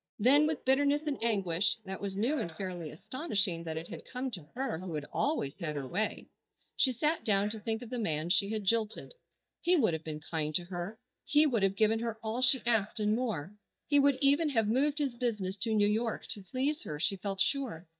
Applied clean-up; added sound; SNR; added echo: neural mask model DeepFilterNet 3.